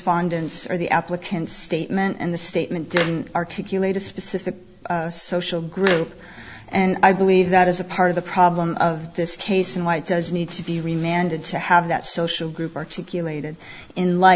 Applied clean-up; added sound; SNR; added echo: none; Splash, splatter; 10 dB; none.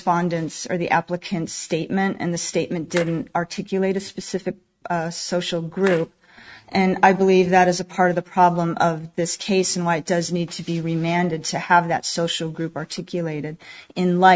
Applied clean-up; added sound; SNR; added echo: neural mask model RNNoise.